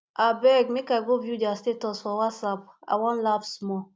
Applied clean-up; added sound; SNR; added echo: none; none; none; none.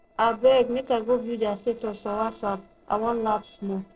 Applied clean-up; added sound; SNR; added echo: neural separator model SepFormer DNS4.